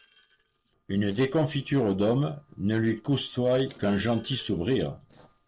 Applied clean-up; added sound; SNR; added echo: neural separator model SepFormer DNS4.